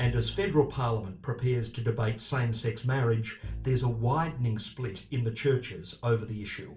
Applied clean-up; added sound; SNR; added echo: none; Bowed string instrument; 16 dB; reverberation time 0.3 s.